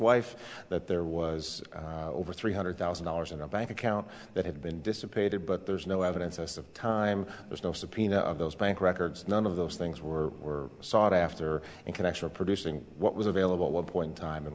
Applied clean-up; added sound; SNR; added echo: none; none; none; none.